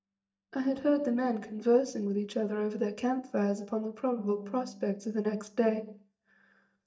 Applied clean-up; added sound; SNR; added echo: neural mask model DeepFilterNet 3.